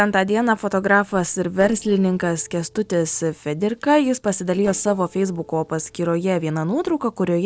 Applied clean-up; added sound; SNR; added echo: neural separator model SepFormer DNS4.